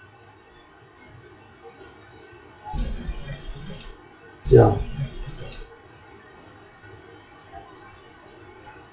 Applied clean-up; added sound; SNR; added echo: classical method WPE with log-MMSE.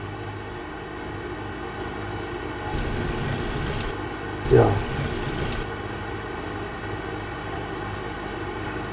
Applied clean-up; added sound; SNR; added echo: none; Sink (filling or washing); 1 dB; reverberation time 1.9 s.